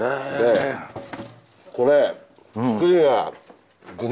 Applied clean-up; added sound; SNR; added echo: none; none; none; none.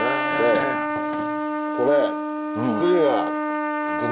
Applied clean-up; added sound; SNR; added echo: none; Trumpet; 1 dB; none.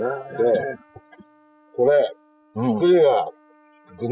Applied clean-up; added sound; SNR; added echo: classical method spectral subtraction.